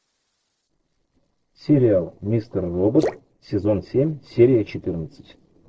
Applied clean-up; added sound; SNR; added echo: neural separator model SepFormer DNS4.